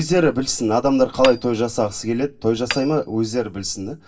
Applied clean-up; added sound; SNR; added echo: none; Hammer; 16 dB; reverberation time 0.2 s.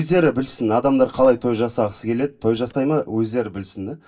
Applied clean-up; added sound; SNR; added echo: neural mask model DeepFilterNet 3.